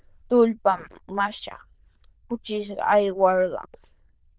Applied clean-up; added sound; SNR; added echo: neural diffusion model UNIVERSE++.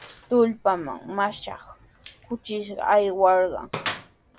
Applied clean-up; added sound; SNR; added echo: none; Gunshot, gunfire; 16 dB; none.